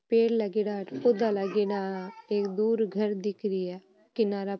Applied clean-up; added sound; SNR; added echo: none; none; none; none.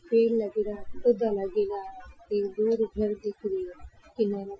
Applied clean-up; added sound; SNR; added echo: classical method Wiener filter.